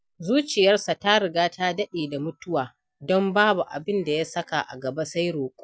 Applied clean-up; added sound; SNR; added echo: none; none; none; none.